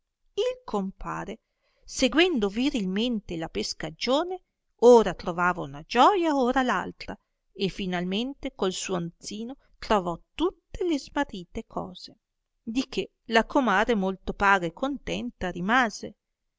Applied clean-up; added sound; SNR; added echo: none; none; none; none.